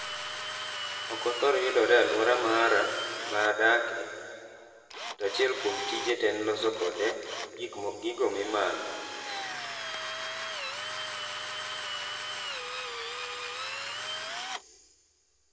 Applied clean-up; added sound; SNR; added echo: none; Drill; 7 dB; reverberation time 2.3 s.